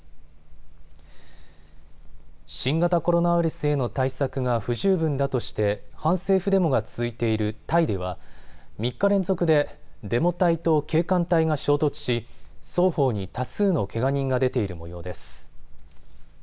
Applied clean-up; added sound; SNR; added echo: none; none; none; none.